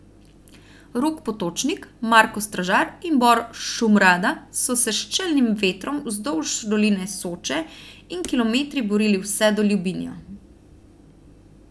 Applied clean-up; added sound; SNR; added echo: none; none; none; none.